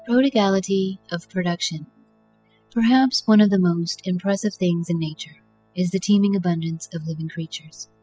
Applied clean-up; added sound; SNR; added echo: classical method spectral subtraction.